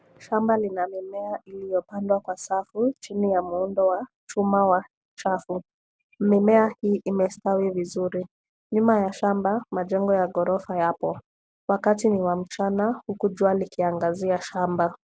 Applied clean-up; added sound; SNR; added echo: none; none; none; none.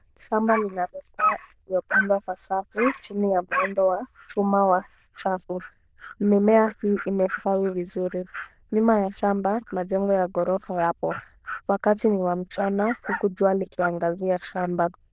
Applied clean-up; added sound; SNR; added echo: neural diffusion model UNIVERSE++.